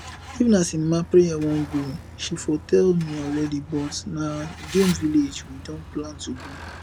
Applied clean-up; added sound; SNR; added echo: none; Truck; 15 dB; none.